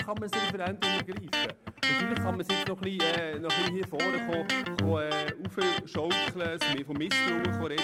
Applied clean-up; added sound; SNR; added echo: none; Electric guitar; -2 dB; none.